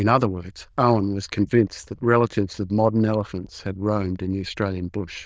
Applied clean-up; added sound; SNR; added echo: neural diffusion model UNIVERSE++.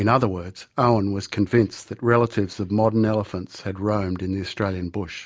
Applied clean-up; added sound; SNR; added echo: none; none; none; none.